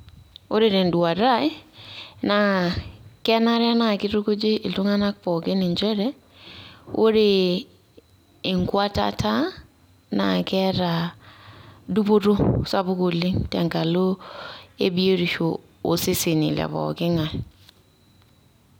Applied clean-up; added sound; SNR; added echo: none; none; none; none.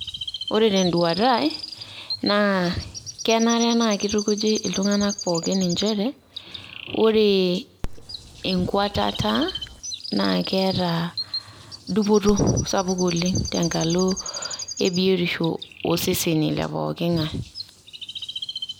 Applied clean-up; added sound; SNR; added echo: none; Chirp, tweet + Dog; 11 dB; none.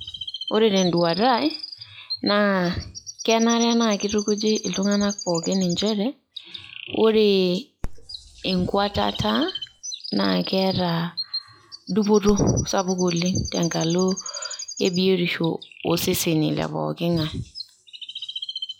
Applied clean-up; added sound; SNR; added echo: classical method log-MMSE.